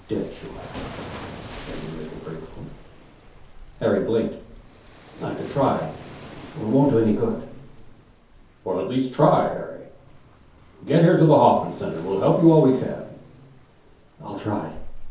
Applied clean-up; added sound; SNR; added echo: none; Waves, surf; 19 dB; reverberation time 0.6 s.